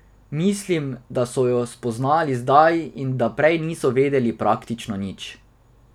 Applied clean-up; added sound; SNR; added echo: none; none; none; none.